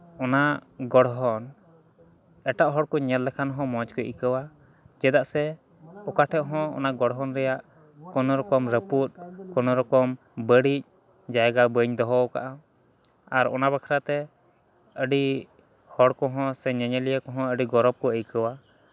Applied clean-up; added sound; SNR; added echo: none; none; none; none.